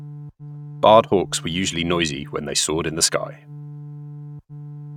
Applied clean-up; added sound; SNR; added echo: neural mask model RNNoise.